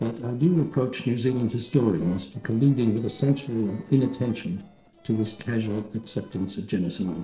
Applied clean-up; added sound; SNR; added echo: neural separator model SepFormer DNS4.